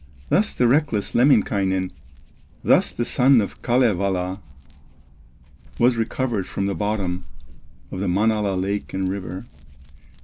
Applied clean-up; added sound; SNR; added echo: none; Hands; 13 dB; none.